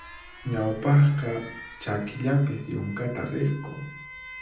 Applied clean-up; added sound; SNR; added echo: none; Alarm; 18 dB; reverberation time 0.6 s.